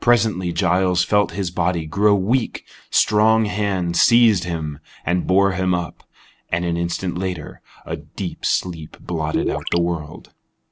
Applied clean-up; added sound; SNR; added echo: none; Gurgling; 3 dB; none.